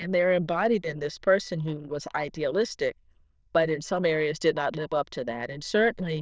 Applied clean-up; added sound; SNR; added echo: neural diffusion model UNIVERSE++.